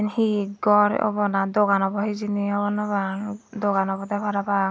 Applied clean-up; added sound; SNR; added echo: none; none; none; none.